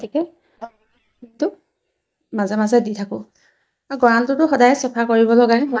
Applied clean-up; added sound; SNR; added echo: neural mask model DeepFilterNet 3.